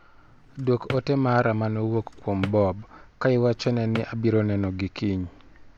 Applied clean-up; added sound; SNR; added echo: none; Drawer open or close; 16 dB; none.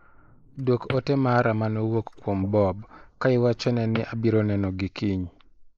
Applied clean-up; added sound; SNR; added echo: neural mask model Resemble Enhance denoiser.